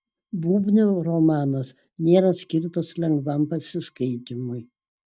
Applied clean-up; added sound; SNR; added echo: neural mask model DeepFilterNet 3.